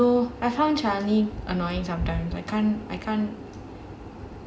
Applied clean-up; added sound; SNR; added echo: none; none; none; none.